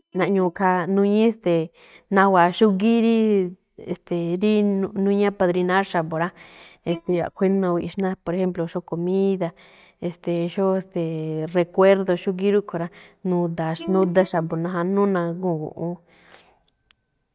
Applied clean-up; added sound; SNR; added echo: neural mask model DeepFilterNet 3.